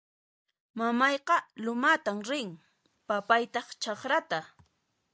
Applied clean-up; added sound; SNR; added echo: none; none; none; none.